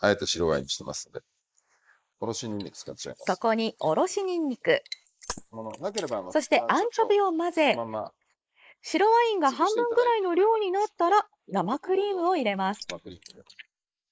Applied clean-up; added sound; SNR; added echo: neural mask model Resemble Enhance denoiser.